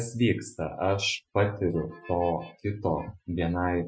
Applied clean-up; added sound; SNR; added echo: classical method Wiener filter.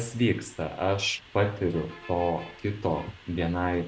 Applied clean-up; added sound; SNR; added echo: none; Bus; 20 dB; none.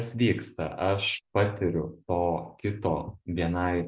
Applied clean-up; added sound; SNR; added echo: none; none; none; none.